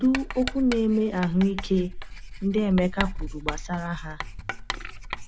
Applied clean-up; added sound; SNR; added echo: none; Writing; 8 dB; none.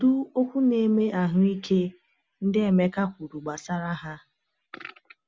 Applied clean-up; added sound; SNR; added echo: none; none; none; none.